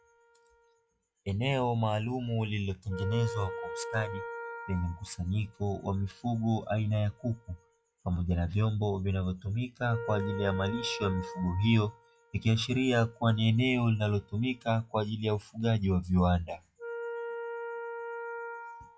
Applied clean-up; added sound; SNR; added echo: classical method log-MMSE.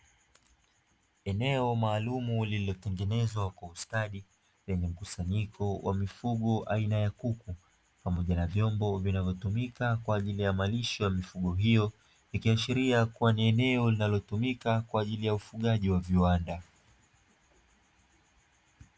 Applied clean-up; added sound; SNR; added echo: none; none; none; none.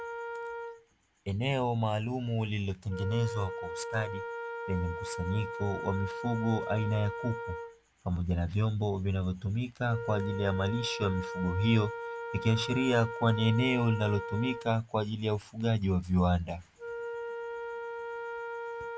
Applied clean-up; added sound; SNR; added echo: none; Wind instrument, woodwind instrument; 9 dB; none.